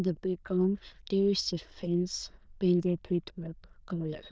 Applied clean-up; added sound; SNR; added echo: neural diffusion model UNIVERSE++.